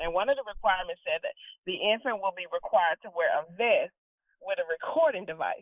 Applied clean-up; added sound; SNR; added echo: neural mask model Resemble Enhance denoiser.